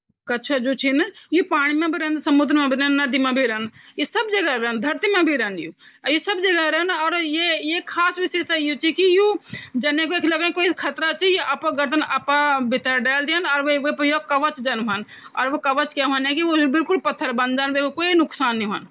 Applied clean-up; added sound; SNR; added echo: none; none; none; none.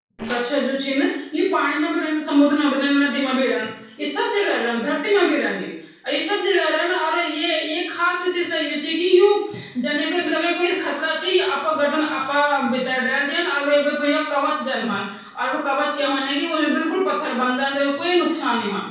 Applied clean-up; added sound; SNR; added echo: neural separator model SepFormer DNS4.